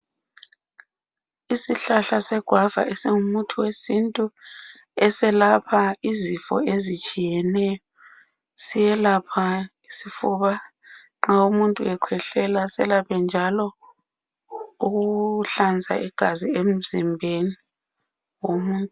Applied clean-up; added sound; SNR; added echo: none; none; none; none.